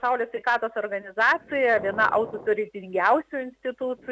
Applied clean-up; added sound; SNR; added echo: none; none; none; none.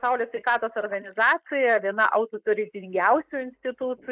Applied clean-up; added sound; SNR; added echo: neural mask model Resemble Enhance denoiser.